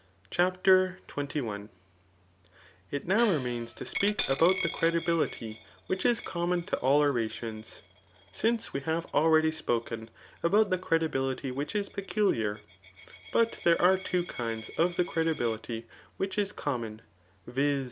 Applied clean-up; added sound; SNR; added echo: none; Gong + Coin (dropping); 14 dB; none.